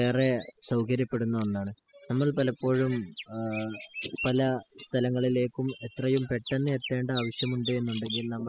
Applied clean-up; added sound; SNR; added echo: classical method spectral subtraction.